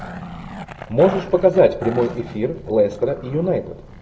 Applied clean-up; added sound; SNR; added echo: none; Growling; 14 dB; reverberation time 1.0 s.